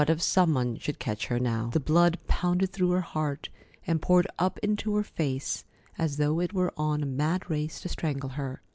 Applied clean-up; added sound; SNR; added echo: none; none; none; none.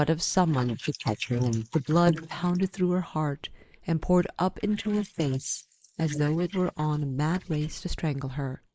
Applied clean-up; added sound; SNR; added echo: neural mask model Resemble Enhance denoiser.